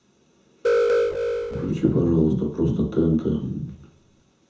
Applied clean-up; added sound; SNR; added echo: none; Alarm; 0 dB; reverberation time 0.5 s.